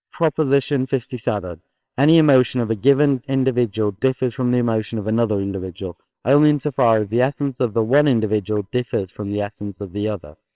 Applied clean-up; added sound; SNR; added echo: neural separator model SepFormer WHAMR!.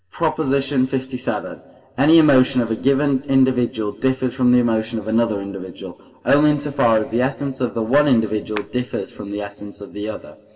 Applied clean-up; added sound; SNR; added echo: none; Clapping; 14 dB; reverberation time 1.3 s.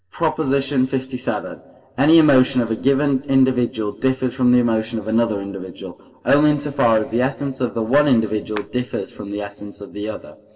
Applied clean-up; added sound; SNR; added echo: neural separator model SepFormer DNS4.